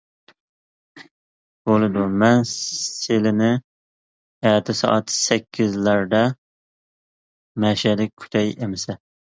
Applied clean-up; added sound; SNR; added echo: none; none; none; none.